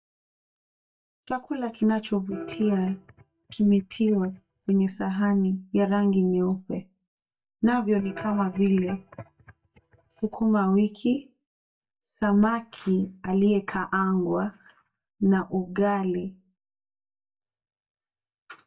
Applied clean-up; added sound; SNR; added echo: neural mask model DeepFilterNet 3.